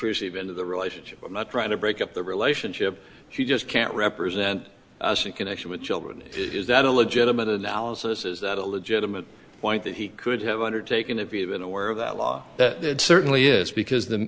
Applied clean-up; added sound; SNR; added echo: none; none; none; none.